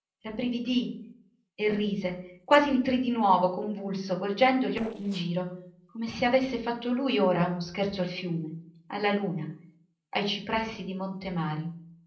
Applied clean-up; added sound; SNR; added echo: neural separator model SepFormer DNS4.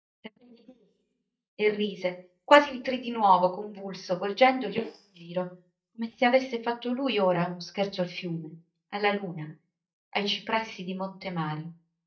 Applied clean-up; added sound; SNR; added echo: neural mask model DeepFilterNet 3.